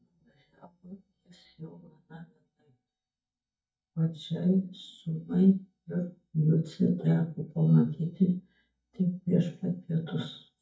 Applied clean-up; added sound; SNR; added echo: neural mask model DeepFilterNet 3.